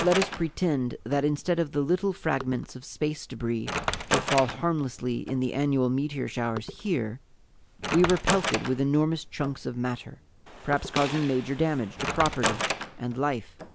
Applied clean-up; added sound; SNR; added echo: none; Wood + Gunshot, gunfire; 7 dB; none.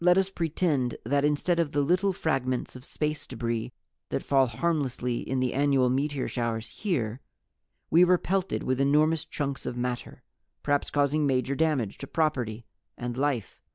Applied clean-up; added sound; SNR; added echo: none; none; none; none.